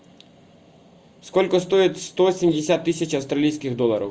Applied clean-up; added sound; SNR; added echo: neural mask model Resemble Enhance denoiser.